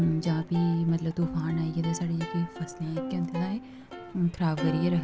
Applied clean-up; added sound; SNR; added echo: none; Plucked string instrument; 10 dB; none.